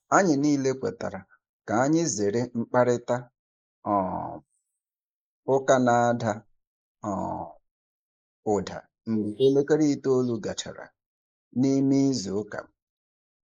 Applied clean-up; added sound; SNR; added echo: neural mask model Resemble Enhance denoiser.